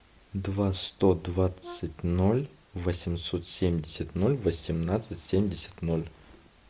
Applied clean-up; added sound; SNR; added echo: none; Brass instrument; 20 dB; none.